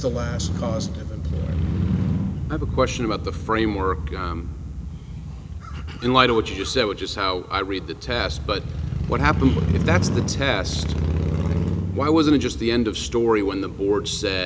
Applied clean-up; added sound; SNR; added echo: none; Motorcycle / Crow; 2 dB; none.